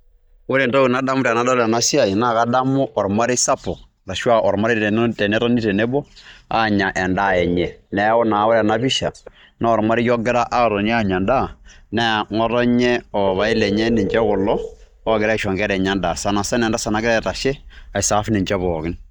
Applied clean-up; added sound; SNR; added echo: neural mask model DeepFilterNet 3.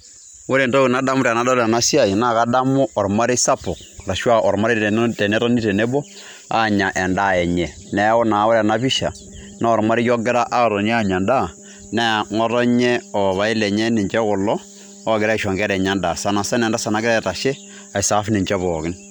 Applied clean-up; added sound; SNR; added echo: none; none; none; none.